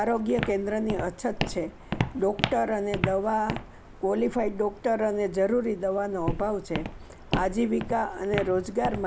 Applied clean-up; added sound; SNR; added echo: none; Walk, footsteps; 7 dB; none.